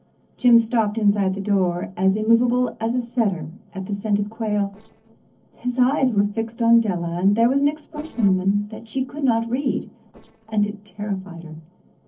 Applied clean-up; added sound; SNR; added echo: neural separator model SepFormer DNS4.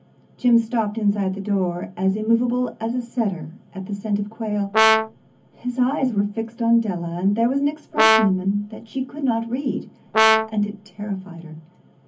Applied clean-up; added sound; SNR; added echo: none; Brass instrument; -2 dB; reverberation time 0.3 s.